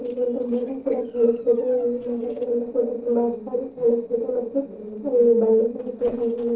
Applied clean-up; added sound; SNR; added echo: neural separator model SepFormer DNS4.